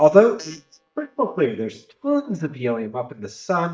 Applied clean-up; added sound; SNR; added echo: neural mask model DeepFilterNet 3.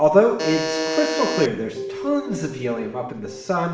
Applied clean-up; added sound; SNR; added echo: none; Alarm; 4 dB; reverberation time 0.9 s.